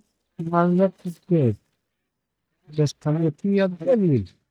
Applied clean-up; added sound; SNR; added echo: neural mask model DeepFilterNet 3.